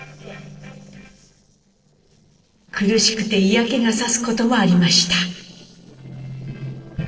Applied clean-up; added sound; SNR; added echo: neural separator model SepFormer DNS4.